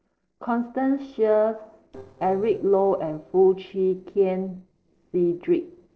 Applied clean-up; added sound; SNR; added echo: neural separator model SepFormer DNS4.